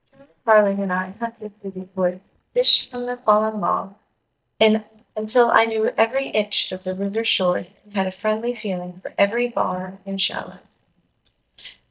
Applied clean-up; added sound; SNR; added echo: neural mask model DeepFilterNet 3.